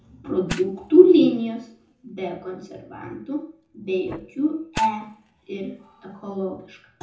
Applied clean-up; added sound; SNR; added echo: none; Fire; 19 dB; reverberation time 0.6 s.